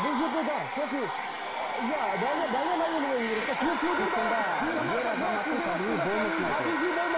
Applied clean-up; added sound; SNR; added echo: none; Domestic sounds, home sounds; 1 dB; reverberation time 0.3 s.